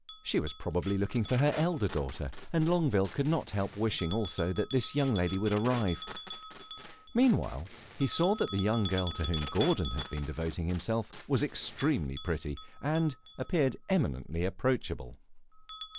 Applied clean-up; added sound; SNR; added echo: none; Packing tape, duct tape + Bell; 13 dB; none.